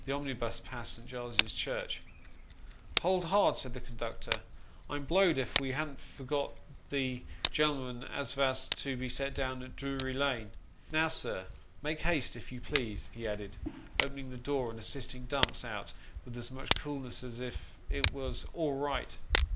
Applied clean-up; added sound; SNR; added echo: none; Tick; 1 dB; none.